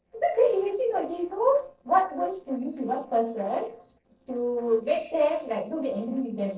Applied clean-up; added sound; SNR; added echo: neural separator model SepFormer DNS4.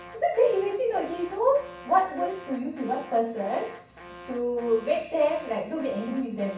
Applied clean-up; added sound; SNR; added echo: none; Alarm; 18 dB; reverberation time 0.6 s.